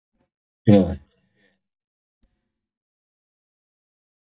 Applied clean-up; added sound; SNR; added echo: neural mask model DeepFilterNet 3.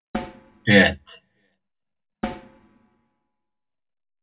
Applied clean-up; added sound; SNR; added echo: none; Snare drum; 13 dB; reverberation time 0.3 s.